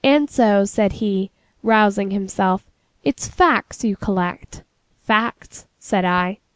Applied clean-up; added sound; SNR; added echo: none; none; none; none.